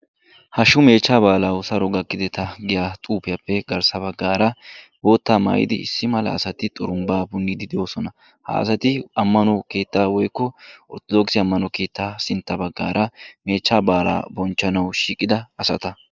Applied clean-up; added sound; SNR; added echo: neural mask model Resemble Enhance denoiser.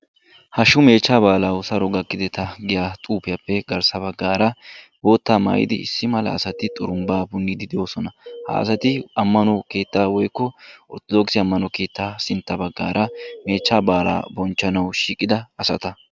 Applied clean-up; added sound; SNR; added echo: none; Bird; 14 dB; none.